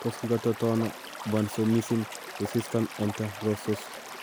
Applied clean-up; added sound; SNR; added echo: none; Stream / Liquid; 11 dB; none.